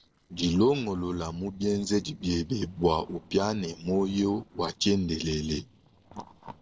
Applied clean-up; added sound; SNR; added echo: neural separator model SepFormer DNS4.